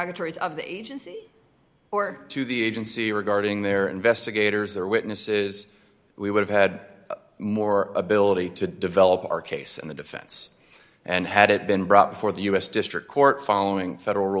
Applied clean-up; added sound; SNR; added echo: none; none; none; none.